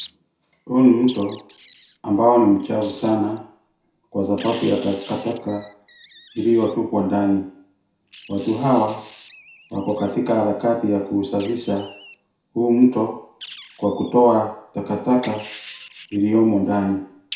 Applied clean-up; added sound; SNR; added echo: none; Wild animals; 16 dB; reverberation time 0.6 s.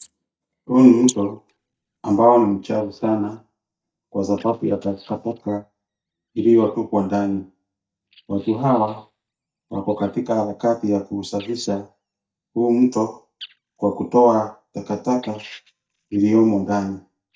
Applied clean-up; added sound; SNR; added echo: neural mask model DeepFilterNet 3.